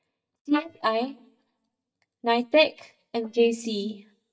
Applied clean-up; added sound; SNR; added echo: neural mask model DeepFilterNet 3.